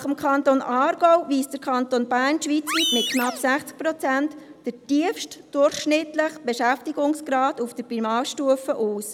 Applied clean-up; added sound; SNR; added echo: none; Animal; 6 dB; none.